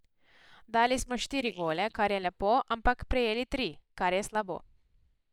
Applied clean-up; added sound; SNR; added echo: neural mask model DeepFilterNet 3.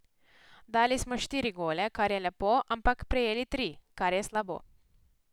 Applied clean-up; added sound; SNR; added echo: none; none; none; none.